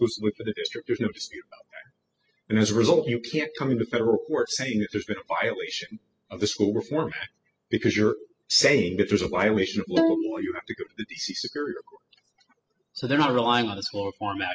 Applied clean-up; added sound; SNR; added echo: classical method spectral subtraction.